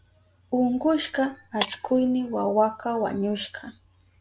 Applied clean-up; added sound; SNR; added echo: none; Shatter; 14 dB; none.